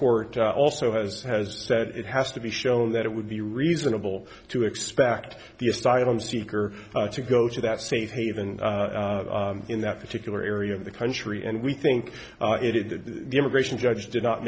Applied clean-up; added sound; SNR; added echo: none; none; none; none.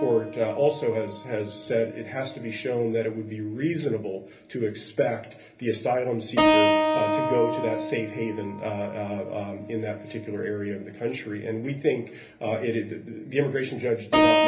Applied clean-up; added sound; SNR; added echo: none; Keyboard (musical); 1 dB; reverberation time 0.3 s.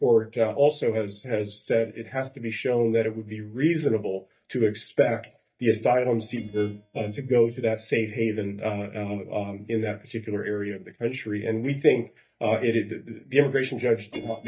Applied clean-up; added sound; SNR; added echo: neural mask model DeepFilterNet 3.